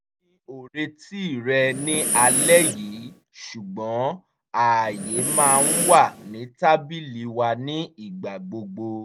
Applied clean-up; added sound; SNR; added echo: none; Breathing; 0 dB; none.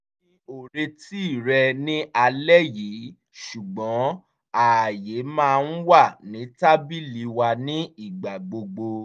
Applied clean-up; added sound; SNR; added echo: none; none; none; none.